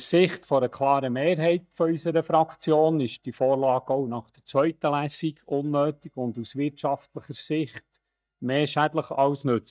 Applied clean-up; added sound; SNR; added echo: neural mask model DeepFilterNet 3.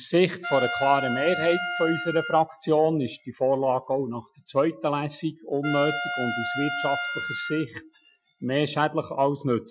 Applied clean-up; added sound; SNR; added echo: classical method Wiener filter.